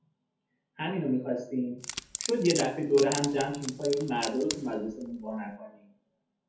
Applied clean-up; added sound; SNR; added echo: none; Wood; 8 dB; reverberation time 0.5 s.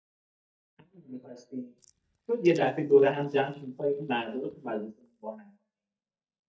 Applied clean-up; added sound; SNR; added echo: neural mask model DeepFilterNet 3.